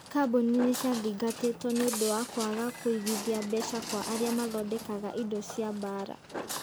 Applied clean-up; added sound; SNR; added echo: none; Walk, footsteps; 9 dB; none.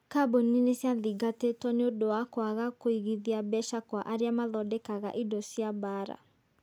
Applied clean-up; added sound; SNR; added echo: none; none; none; none.